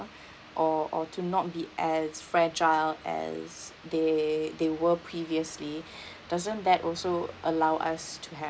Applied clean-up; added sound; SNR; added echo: none; none; none; none.